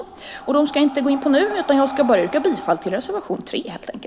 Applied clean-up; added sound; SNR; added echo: none; Breathing; 15 dB; none.